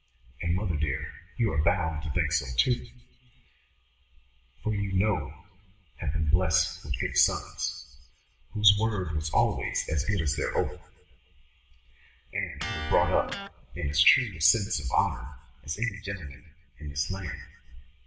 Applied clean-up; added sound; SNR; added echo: none; Electric guitar; 11 dB; reverberation time 0.6 s.